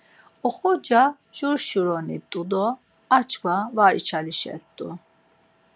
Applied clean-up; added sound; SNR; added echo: none; none; none; none.